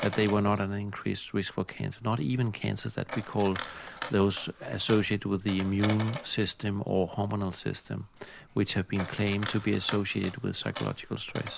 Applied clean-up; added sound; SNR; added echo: none; Coin (dropping); 11 dB; none.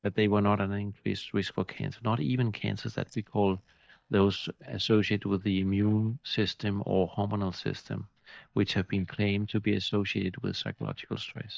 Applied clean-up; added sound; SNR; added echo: neural mask model DeepFilterNet 3.